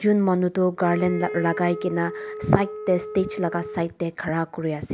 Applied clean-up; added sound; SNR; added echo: none; Wind instrument, woodwind instrument; 10 dB; none.